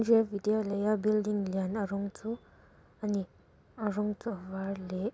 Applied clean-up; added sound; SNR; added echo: none; none; none; none.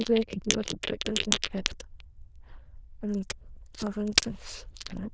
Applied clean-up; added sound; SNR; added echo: neural diffusion model UNIVERSE++.